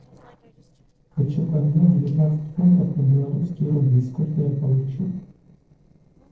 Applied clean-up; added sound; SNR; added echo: neural separator model SepFormer DNS4.